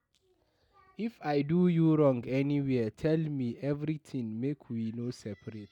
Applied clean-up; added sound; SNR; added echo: none; none; none; none.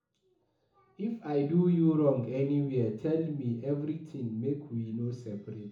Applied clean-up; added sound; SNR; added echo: none; none; none; reverberation time 0.7 s.